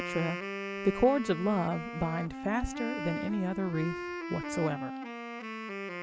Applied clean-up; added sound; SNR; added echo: none; Wind instrument, woodwind instrument; 6 dB; none.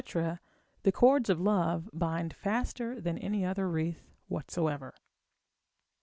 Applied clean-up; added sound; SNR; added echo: none; none; none; none.